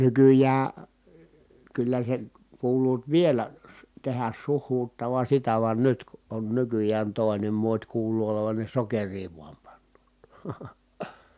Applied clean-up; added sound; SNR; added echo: none; none; none; none.